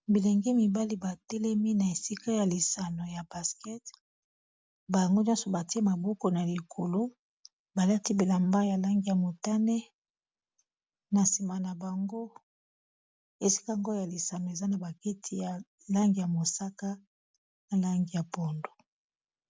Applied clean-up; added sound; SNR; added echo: none; none; none; none.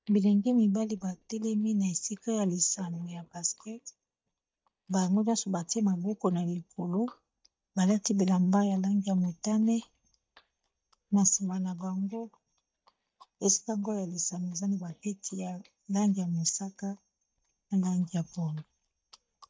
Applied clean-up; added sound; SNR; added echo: neural mask model DeepFilterNet 3.